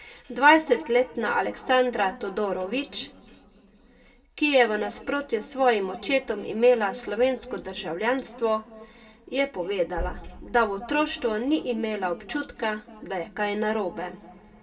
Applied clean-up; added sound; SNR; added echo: none; none; none; reverberation time 1.9 s.